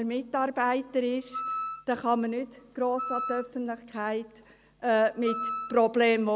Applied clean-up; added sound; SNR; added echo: none; Wind instrument, woodwind instrument; 10 dB; none.